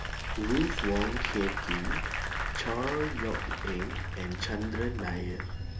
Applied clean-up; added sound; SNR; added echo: none; Applause / Crowd + Bell / Train; -1 dB; none.